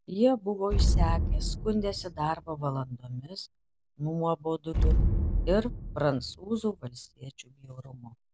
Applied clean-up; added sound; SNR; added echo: none; Explosion; -1 dB; none.